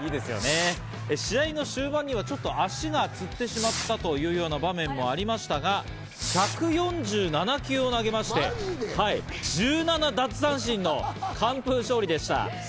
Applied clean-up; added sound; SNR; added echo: none; Fireworks; 12 dB; none.